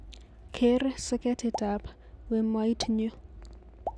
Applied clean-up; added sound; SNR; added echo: none; Explosion; 15 dB; none.